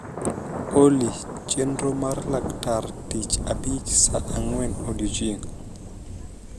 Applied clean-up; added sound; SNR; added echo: none; Thunder; 5 dB; none.